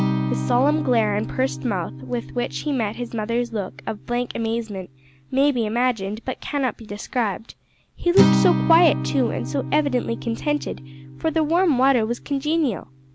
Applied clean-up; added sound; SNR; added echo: none; Acoustic guitar; 5 dB; none.